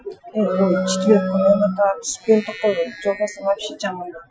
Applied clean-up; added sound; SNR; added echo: classical method Wiener filter.